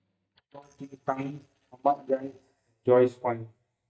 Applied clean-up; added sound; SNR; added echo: neural mask model DeepFilterNet 3.